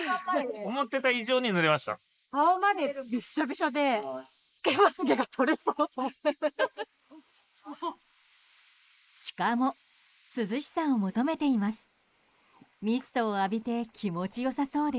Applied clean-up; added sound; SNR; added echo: neural mask model Resemble Enhance denoiser.